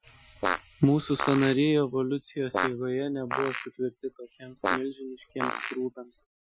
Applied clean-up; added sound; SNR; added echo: classical method Wiener filter.